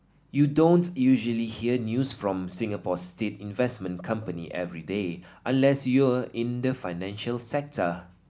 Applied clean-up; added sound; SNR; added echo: none; none; none; none.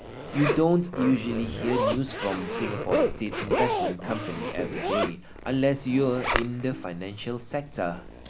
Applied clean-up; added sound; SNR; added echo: none; Zipper (clothing); 2 dB; none.